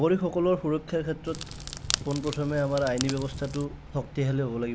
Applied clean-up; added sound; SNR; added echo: none; Crackle; 8 dB; none.